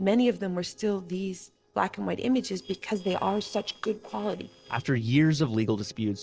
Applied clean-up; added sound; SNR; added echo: neural separator model SepFormer DNS4.